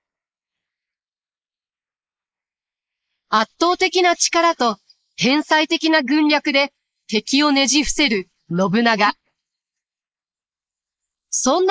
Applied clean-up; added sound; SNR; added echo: neural mask model Resemble Enhance denoiser.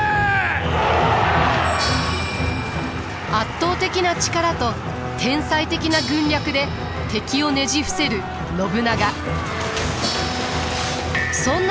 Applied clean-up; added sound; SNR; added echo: none; Crash cymbal; 16 dB; none.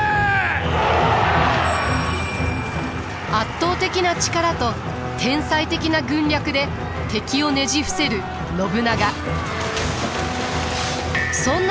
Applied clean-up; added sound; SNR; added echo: none; none; none; none.